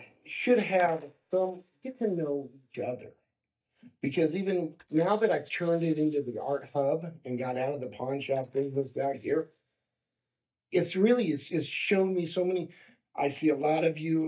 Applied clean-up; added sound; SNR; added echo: neural mask model DeepFilterNet 3.